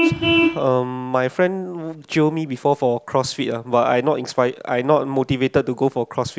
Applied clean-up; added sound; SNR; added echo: none; Vehicle horn, car horn, honking; 7 dB; none.